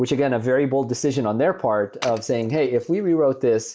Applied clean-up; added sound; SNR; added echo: neural mask model Resemble Enhance denoiser.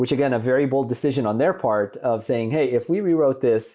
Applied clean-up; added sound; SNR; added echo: none; none; none; none.